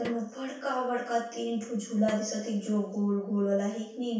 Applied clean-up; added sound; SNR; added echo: none; Snare drum; 18 dB; reverberation time 0.7 s.